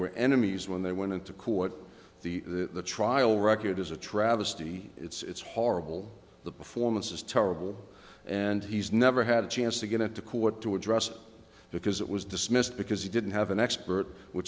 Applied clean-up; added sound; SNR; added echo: none; none; none; none.